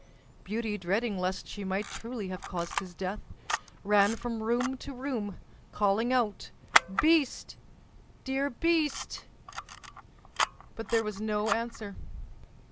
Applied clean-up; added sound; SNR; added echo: none; Camera; 6 dB; none.